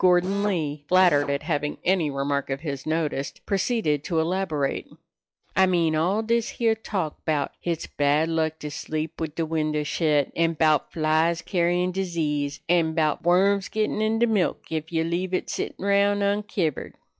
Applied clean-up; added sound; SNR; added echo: classical method log-MMSE.